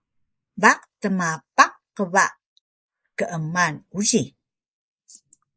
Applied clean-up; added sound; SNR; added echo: neural mask model Resemble Enhance denoiser.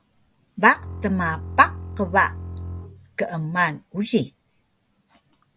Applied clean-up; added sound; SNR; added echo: none; Bowed string instrument; 10 dB; none.